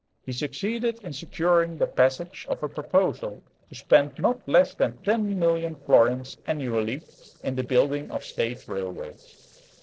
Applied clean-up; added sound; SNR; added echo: neural separator model SepFormer DNS4.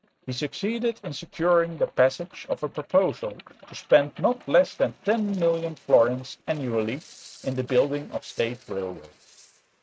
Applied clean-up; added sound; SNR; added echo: neural mask model RNNoise.